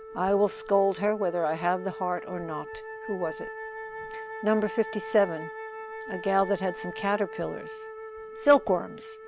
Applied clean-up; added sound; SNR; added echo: none; Wind instrument, woodwind instrument; 11 dB; none.